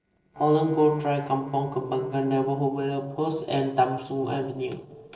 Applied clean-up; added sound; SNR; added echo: neural separator model SepFormer DNS4.